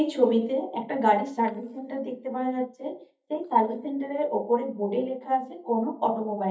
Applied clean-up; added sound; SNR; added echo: neural mask model DeepFilterNet 3.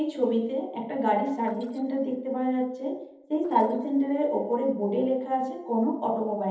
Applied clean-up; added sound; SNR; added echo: neural separator model SepFormer DNS4.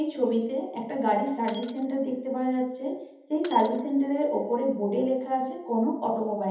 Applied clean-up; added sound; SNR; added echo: none; Shatter; 7 dB; reverberation time 1.3 s.